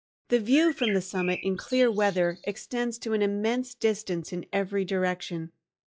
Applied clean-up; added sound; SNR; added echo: classical method log-MMSE.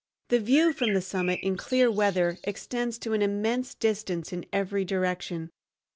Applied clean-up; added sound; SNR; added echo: none; Bird; 12 dB; none.